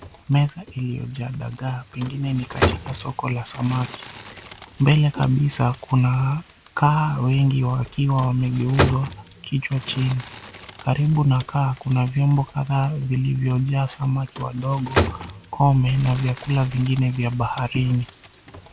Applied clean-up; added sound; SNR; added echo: none; Crumpling, crinkling; 11 dB; none.